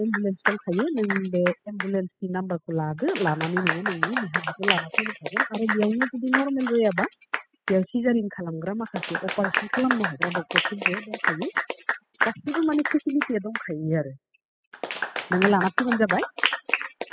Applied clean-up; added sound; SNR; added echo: classical method spectral subtraction.